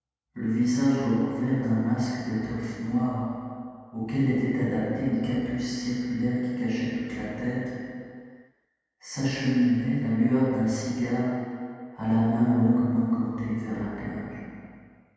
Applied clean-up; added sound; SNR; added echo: none; none; none; reverberation time 2.1 s.